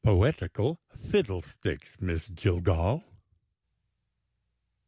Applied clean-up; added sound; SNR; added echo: none; none; none; none.